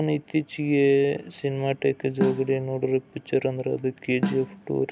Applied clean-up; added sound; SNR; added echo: none; Snare drum; 4 dB; none.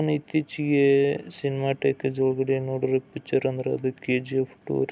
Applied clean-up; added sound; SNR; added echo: none; none; none; none.